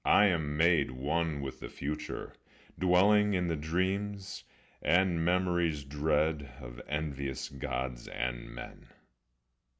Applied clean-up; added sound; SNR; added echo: none; none; none; none.